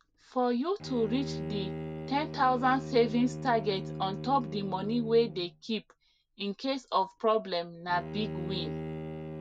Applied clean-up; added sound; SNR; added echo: none; Bowed string instrument; 9 dB; none.